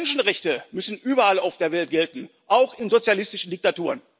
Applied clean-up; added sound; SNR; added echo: none; none; none; none.